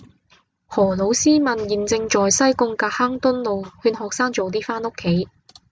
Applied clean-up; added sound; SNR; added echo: none; none; none; none.